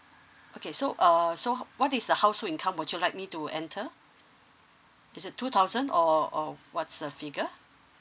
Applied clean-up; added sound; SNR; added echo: none; none; none; none.